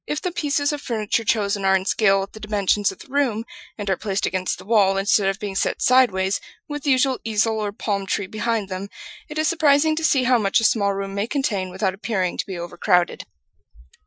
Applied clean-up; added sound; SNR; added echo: classical method Wiener filter.